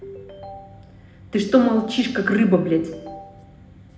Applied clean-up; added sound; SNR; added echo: none; Ringtone; 18 dB; reverberation time 1.1 s.